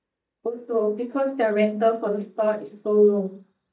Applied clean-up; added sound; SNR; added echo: neural mask model DeepFilterNet 3.